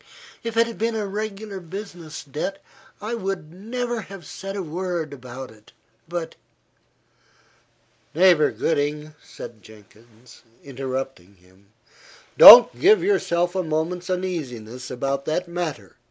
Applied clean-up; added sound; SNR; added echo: none; none; none; none.